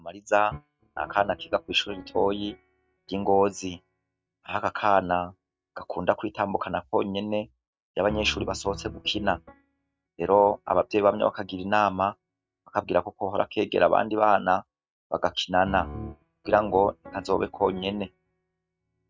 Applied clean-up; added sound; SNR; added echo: neural mask model RNNoise.